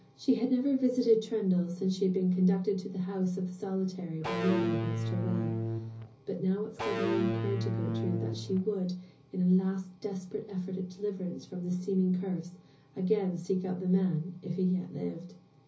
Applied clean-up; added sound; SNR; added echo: none; Electric guitar / Bass guitar; 2 dB; reverberation time 0.5 s.